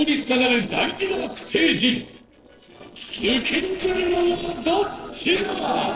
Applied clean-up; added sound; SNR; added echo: neural separator model SepFormer DNS4.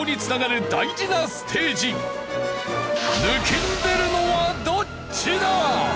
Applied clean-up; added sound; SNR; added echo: none; none; none; none.